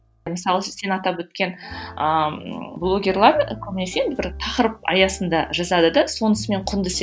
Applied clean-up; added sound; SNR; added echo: none; none; none; none.